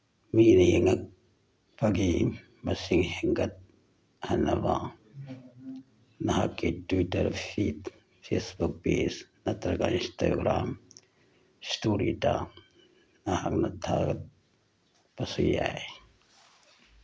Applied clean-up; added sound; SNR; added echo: none; none; none; none.